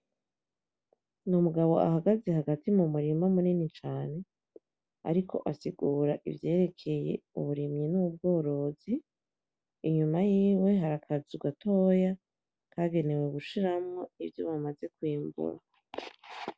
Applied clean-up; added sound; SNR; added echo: none; none; none; none.